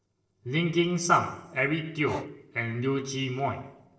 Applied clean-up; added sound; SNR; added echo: neural separator model SepFormer DNS4.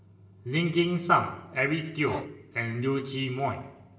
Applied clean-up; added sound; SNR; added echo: none; Breathing; 17 dB; reverberation time 1.0 s.